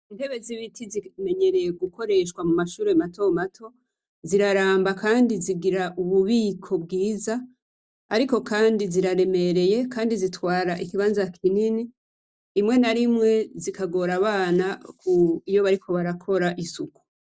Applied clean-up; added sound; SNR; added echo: none; none; none; none.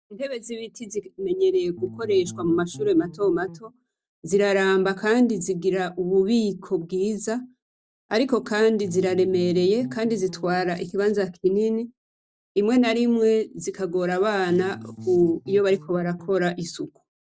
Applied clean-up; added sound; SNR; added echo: none; Bass guitar; 17 dB; none.